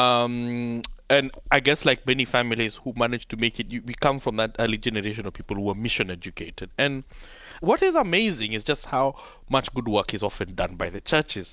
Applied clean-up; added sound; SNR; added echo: none; none; none; none.